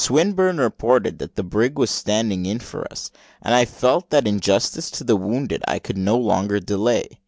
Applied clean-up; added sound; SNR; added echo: none; none; none; none.